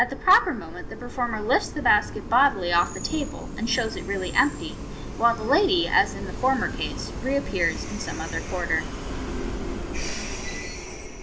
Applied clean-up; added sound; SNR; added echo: none; Train; 7 dB; none.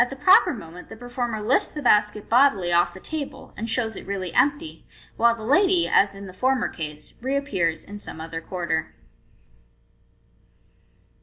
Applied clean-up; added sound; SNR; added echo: none; none; none; none.